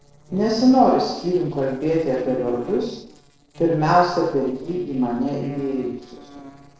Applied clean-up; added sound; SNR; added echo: neural separator model SepFormer DNS4.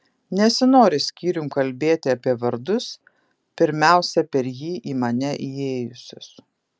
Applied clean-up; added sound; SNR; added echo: none; none; none; none.